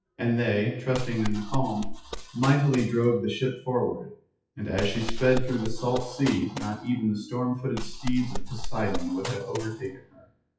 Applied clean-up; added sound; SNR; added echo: classical method WPE with log-MMSE.